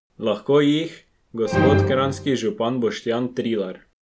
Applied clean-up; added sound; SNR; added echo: none; Musical instrument; 2 dB; none.